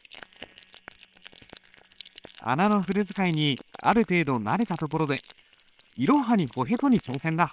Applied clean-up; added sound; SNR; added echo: neural separator model SepFormer WHAM!.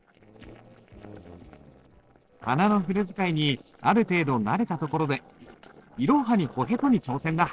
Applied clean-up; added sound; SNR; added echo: neural separator model SepFormer DNS4.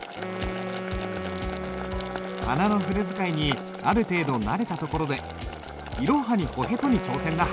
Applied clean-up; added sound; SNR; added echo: none; Boiling + Wind instrument, woodwind instrument; 7 dB; none.